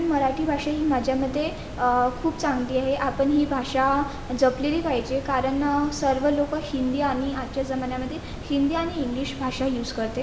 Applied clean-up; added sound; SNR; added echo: none; Water; 11 dB; reverberation time 1.0 s.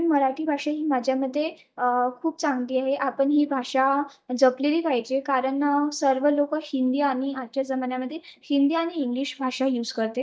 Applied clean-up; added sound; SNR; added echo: neural mask model DeepFilterNet 3.